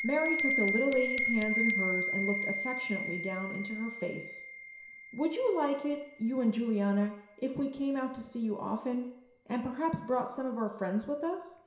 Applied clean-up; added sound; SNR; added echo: none; Bell; 5 dB; reverberation time 0.7 s.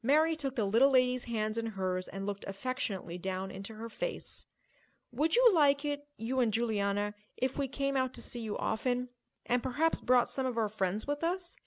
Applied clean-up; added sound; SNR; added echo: none; none; none; none.